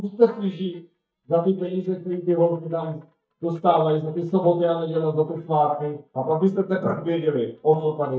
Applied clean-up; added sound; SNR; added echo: neural mask model DeepFilterNet 3.